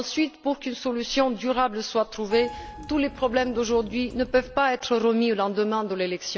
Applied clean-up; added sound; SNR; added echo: none; Keyboard (musical); 15 dB; none.